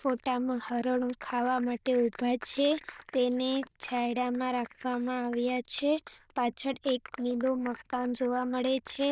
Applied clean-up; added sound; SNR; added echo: neural diffusion model UNIVERSE++.